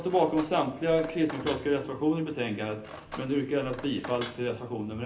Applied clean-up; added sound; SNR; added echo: none; Cutlery, silverware; 15 dB; reverberation time 0.3 s.